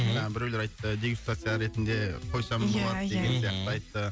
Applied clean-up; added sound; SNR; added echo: none; Bowed string instrument; 14 dB; none.